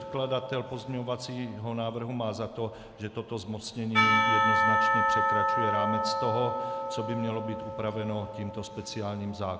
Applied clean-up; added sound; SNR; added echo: none; Church bell / Percussion; -3 dB; none.